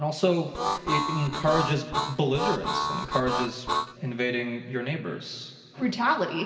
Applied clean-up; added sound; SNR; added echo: none; Harmonica; 1 dB; reverberation time 2.8 s.